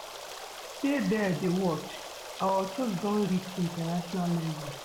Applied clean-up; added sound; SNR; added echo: none; Stream; 11 dB; none.